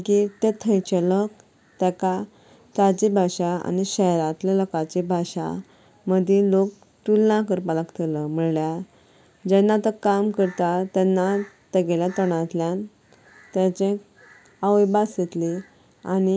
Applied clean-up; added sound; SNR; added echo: none; none; none; none.